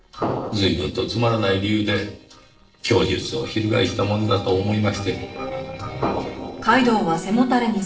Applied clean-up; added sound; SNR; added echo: neural separator model SepFormer DNS4.